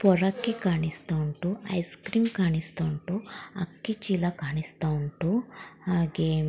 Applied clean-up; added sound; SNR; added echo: none; none; none; none.